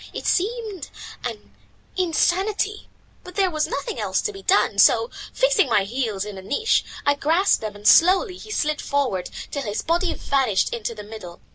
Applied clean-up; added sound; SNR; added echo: none; none; none; none.